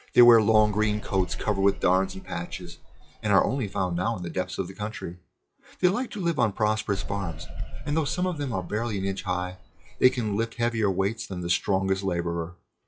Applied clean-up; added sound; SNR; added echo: classical method log-MMSE.